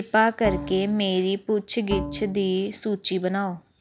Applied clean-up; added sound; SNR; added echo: none; Bowed string instrument; 11 dB; none.